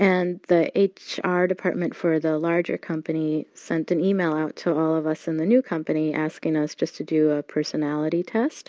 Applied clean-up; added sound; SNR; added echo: none; none; none; none.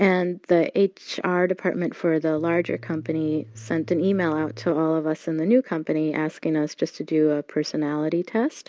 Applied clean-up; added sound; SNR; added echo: none; Bass guitar; 19 dB; none.